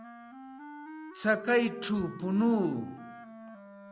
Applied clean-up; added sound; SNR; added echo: none; Wind instrument, woodwind instrument; 14 dB; none.